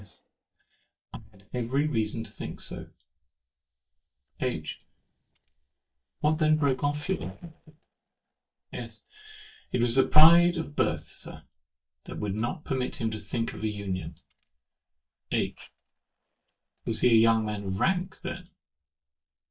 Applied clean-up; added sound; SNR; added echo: neural mask model DeepFilterNet 3.